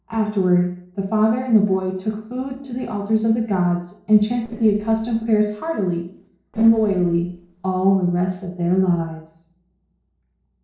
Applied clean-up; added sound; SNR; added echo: neural separator model SepFormer DNS4.